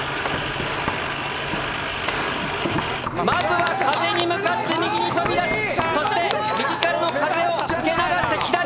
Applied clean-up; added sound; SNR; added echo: none; Knock; 13 dB; none.